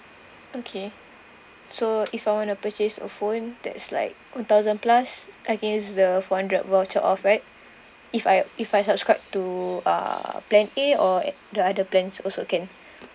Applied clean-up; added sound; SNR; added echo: none; none; none; none.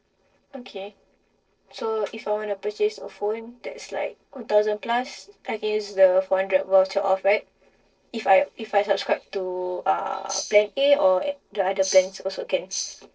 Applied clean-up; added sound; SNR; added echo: neural separator model SepFormer DNS4.